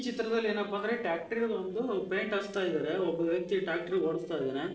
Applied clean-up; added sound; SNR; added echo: neural separator model SepFormer DNS4.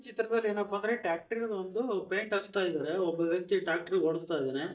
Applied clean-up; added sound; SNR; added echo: neural mask model DeepFilterNet 3.